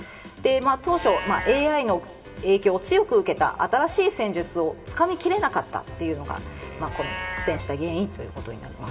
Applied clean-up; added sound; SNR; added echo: none; Livestock, farm animals, working animals; 15 dB; reverberation time 1.2 s.